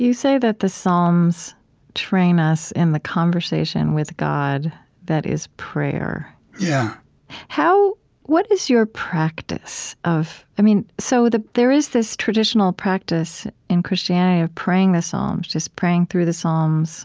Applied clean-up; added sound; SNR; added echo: none; none; none; none.